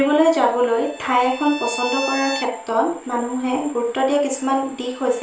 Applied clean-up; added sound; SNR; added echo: none; Bowed string instrument; 14 dB; reverberation time 0.4 s.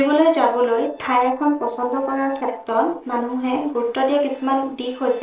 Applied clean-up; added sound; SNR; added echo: neural separator model SepFormer DNS4.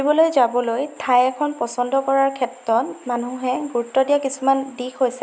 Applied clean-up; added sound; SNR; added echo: none; none; none; none.